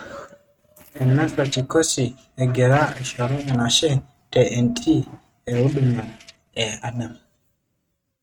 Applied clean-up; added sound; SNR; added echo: neural mask model RNNoise.